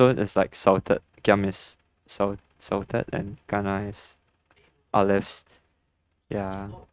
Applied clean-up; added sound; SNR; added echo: neural mask model RNNoise.